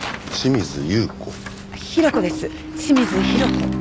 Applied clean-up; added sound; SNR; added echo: none; Tearing; 12 dB; none.